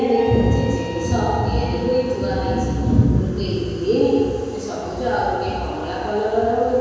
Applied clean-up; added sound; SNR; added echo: none; Trumpet; 19 dB; reverberation time 1.9 s.